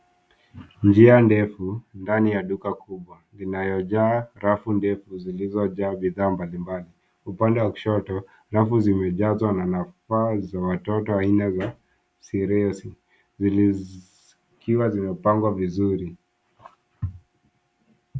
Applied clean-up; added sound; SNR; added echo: none; none; none; none.